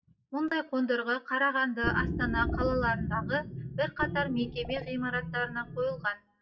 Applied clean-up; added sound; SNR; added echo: classical method WPE with log-MMSE.